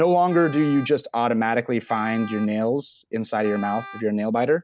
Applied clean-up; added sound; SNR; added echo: none; Wind instrument, woodwind instrument; 19 dB; none.